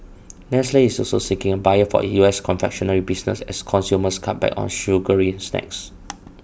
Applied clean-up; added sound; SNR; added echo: none; none; none; none.